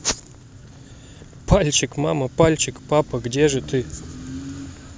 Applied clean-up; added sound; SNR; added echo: none; none; none; none.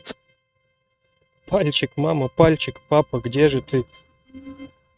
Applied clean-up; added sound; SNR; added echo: neural mask model RNNoise.